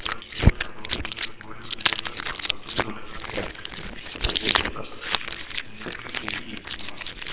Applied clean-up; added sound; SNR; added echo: neural separator model SepFormer WHAMR!.